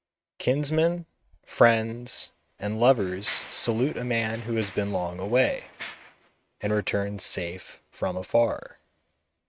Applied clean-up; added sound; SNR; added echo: neural mask model RNNoise.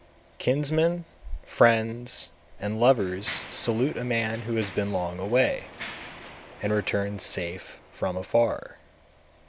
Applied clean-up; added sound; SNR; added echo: none; Mechanisms; 18 dB; none.